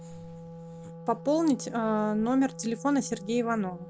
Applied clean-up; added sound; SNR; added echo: none; Wind instrument, woodwind instrument; 15 dB; none.